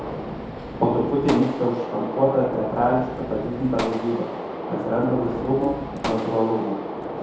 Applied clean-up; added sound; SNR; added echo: none; Gunshot, gunfire; 6 dB; reverberation time 0.8 s.